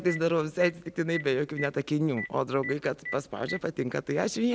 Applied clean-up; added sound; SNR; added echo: none; Telephone; 13 dB; none.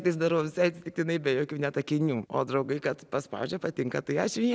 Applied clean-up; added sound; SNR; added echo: none; none; none; none.